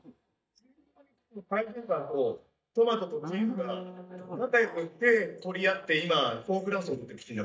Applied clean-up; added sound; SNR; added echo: neural mask model DeepFilterNet 3.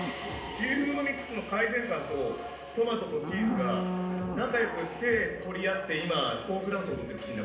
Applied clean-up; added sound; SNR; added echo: none; Livestock, farm animals, working animals; 7 dB; reverberation time 0.8 s.